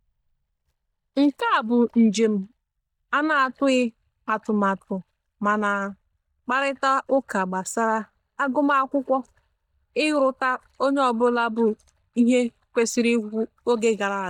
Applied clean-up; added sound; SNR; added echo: neural mask model DeepFilterNet 3.